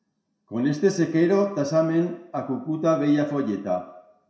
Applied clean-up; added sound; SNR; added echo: none; none; none; reverberation time 0.6 s.